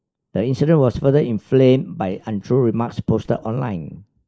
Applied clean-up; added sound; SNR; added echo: neural mask model Resemble Enhance denoiser.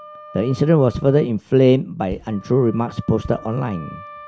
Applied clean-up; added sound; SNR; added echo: none; Bass drum + Wind instrument, woodwind instrument; 19 dB; none.